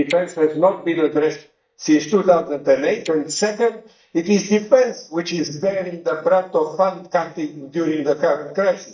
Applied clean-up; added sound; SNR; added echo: neural mask model DeepFilterNet 3.